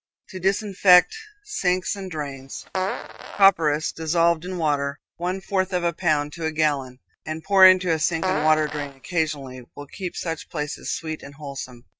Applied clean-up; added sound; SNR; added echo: neural mask model RNNoise.